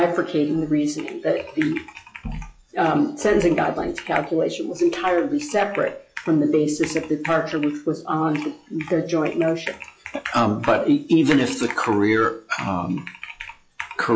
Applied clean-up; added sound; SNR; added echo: classical method log-MMSE.